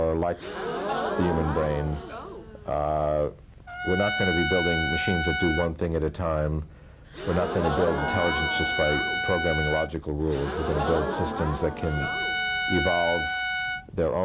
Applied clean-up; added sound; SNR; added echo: none; Crowd / Gasp + Trumpet; 2 dB; none.